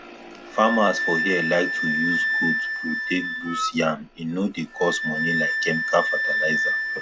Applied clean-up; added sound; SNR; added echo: none; Wind instrument, woodwind instrument; 0 dB; none.